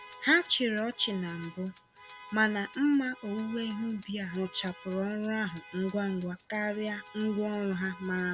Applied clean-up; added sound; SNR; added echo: none; Alarm + Rattle (instrument); 18 dB; none.